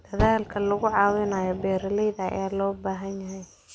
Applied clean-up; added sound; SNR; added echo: none; Fire; 10 dB; none.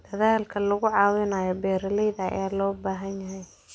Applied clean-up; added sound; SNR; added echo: none; none; none; none.